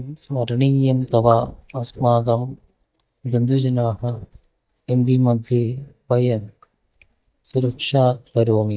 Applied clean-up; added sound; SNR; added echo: neural mask model DeepFilterNet 3.